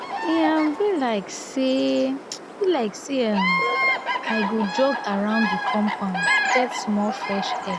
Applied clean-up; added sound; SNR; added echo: none; Bird vocalization, bird call, bird song; 3 dB; none.